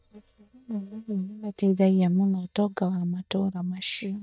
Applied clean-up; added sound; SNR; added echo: neural mask model DeepFilterNet 3.